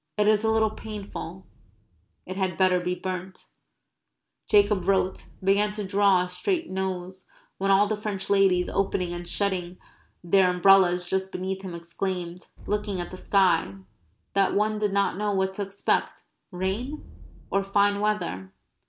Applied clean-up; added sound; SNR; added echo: none; Explosion; 19 dB; none.